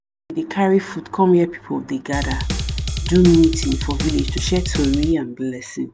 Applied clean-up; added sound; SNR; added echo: none; Drum kit; 3 dB; none.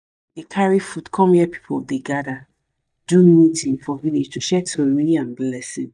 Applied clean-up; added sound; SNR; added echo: neural mask model DeepFilterNet 3.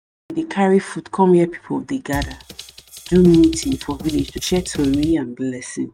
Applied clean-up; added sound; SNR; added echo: neural mask model RNNoise.